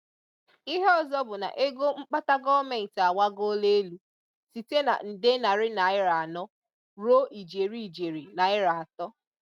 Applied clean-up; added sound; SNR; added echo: none; none; none; none.